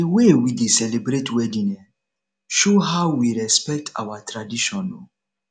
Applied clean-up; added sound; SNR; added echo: none; none; none; none.